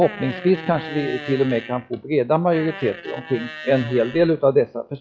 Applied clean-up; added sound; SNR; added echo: classical method log-MMSE.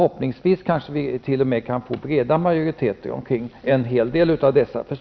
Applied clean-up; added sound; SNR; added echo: none; none; none; none.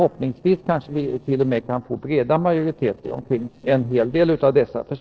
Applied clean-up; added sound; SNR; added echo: neural separator model SepFormer DNS4.